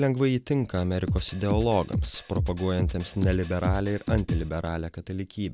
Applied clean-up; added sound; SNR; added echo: none; Drum kit; 3 dB; none.